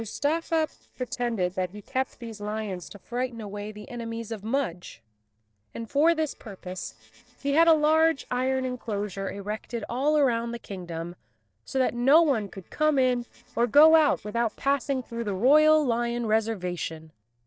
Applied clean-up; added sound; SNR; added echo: neural separator model SepFormer DNS4.